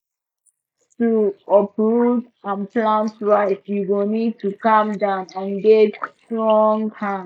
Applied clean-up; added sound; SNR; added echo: neural mask model Resemble Enhance denoiser.